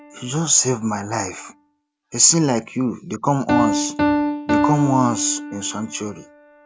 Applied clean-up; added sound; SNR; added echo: none; Piano; 4 dB; none.